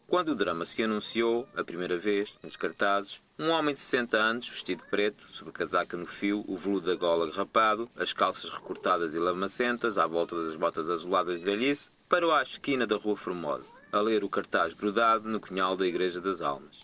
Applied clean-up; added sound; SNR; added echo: neural separator model SepFormer DNS4.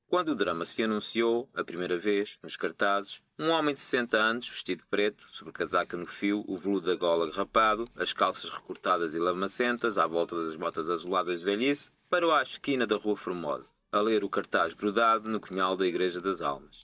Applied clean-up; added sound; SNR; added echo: neural mask model DeepFilterNet 3.